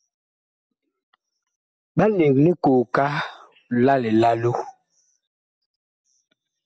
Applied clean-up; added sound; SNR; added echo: none; none; none; none.